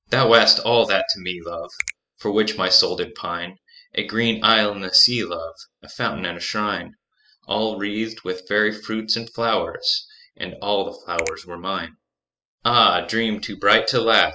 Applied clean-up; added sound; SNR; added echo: classical method spectral subtraction.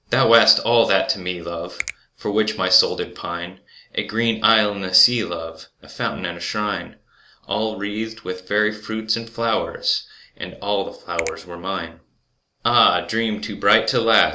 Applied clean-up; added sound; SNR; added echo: none; Finger snapping; 14 dB; none.